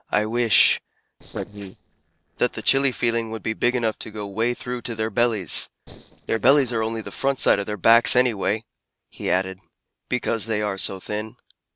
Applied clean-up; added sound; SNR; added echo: neural separator model SepFormer DNS4.